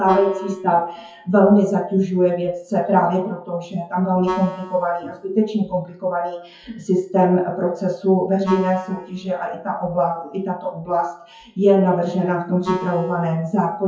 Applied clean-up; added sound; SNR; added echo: classical method WPE with log-MMSE.